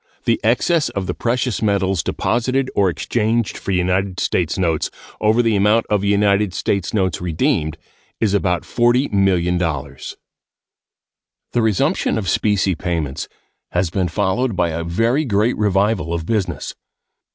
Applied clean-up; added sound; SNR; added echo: none; none; none; none.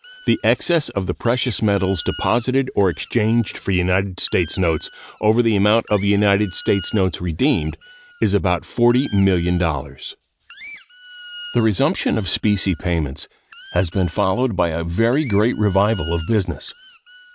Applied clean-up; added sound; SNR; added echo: none; Squeak; 17 dB; none.